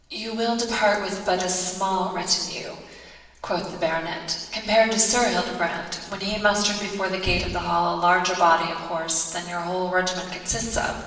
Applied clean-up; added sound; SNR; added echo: none; none; none; reverberation time 1.1 s.